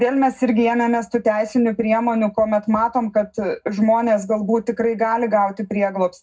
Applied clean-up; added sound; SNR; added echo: none; none; none; reverberation time 0.3 s.